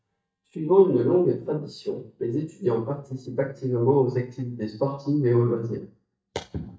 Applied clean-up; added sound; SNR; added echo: neural mask model DeepFilterNet 3.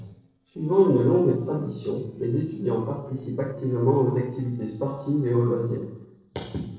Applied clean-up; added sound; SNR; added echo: neural separator model SepFormer DNS4.